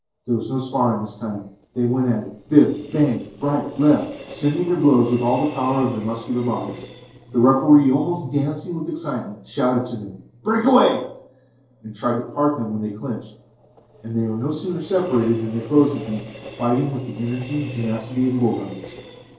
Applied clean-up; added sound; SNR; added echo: neural separator model SepFormer DNS4.